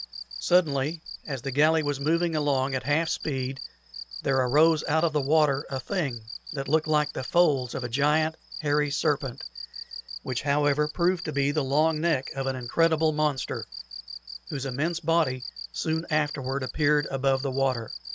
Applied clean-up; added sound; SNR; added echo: none; Cricket; 13 dB; none.